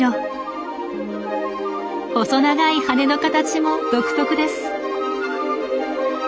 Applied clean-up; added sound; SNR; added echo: none; none; none; none.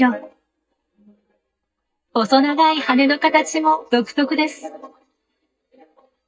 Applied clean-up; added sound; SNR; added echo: neural mask model DeepFilterNet 3.